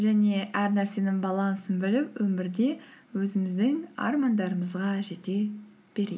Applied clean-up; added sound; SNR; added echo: none; none; none; none.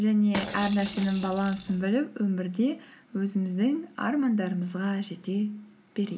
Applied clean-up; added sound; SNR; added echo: none; Rattle / Rattle (instrument); 5 dB; none.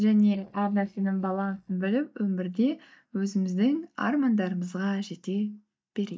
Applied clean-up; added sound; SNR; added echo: neural mask model DeepFilterNet 3.